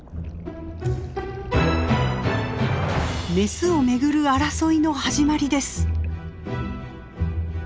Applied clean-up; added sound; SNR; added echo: none; none; none; none.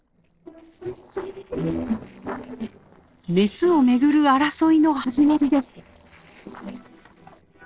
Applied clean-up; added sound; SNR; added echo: neural separator model SepFormer DNS4.